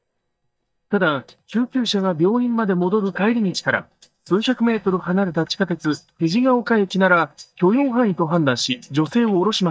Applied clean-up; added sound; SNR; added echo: neural mask model DeepFilterNet 3.